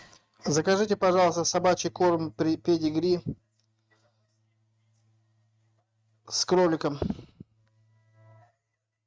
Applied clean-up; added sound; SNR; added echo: neural mask model RNNoise.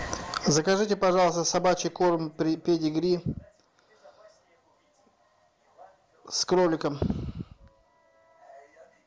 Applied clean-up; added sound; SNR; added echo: none; none; none; none.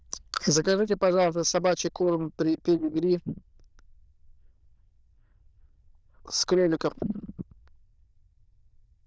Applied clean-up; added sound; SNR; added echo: neural diffusion model UNIVERSE++.